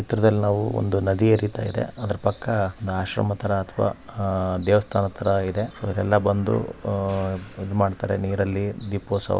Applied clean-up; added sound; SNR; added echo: none; none; none; none.